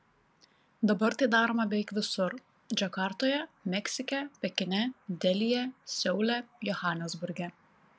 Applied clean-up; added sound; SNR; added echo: none; none; none; none.